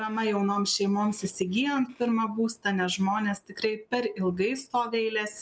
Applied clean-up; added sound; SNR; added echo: none; none; none; none.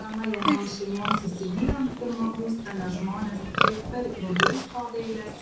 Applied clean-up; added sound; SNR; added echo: none; Livestock, farm animals, working animals; 0 dB; reverberation time 0.6 s.